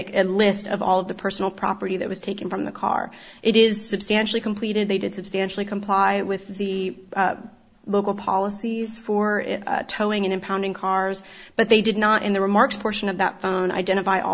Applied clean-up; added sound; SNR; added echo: none; none; none; none.